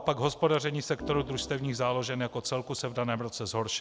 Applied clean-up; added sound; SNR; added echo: none; Organ; 14 dB; none.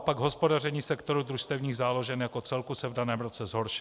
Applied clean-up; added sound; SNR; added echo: none; none; none; none.